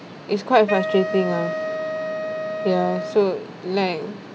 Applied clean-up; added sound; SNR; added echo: none; Wind instrument, woodwind instrument; 6 dB; none.